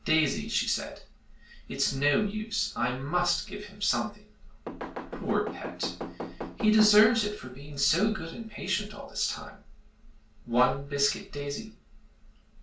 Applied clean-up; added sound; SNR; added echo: none; Knock / Wood; 8 dB; reverberation time 0.3 s.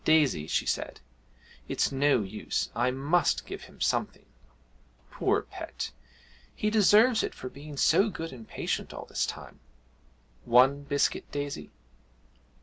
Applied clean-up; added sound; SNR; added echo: none; none; none; none.